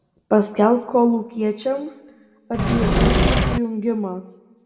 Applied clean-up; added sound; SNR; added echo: none; Engine / Mechanisms; -5 dB; reverberation time 0.9 s.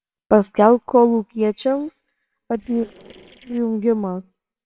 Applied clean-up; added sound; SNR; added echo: neural separator model SepFormer WHAMR!.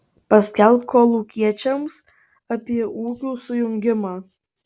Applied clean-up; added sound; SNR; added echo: none; none; none; none.